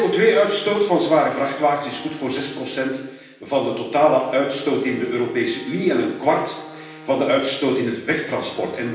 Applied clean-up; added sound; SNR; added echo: none; Wind instrument, woodwind instrument; 20 dB; reverberation time 0.9 s.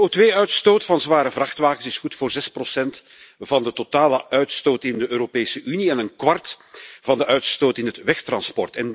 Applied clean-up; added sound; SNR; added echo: none; none; none; none.